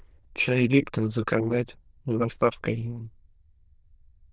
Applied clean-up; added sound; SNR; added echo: neural diffusion model UNIVERSE++.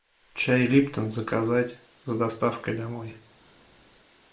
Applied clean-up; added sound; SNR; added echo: neural mask model Resemble Enhance denoiser.